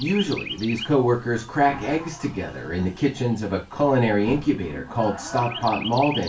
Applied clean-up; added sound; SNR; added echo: none; Chirp, tweet; 15 dB; reverberation time 0.2 s.